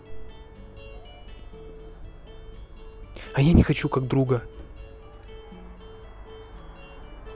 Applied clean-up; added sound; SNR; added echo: none; Acoustic guitar; 20 dB; none.